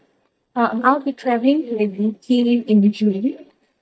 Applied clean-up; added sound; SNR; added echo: neural mask model DeepFilterNet 3.